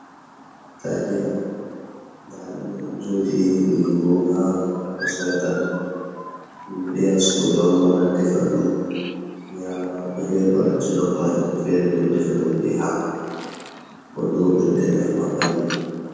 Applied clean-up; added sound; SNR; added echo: none; Chirp, tweet; 16 dB; reverberation time 2.1 s.